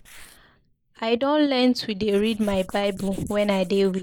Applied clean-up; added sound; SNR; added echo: neural mask model Resemble Enhance denoiser.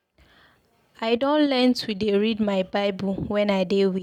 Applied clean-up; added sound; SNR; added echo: none; none; none; none.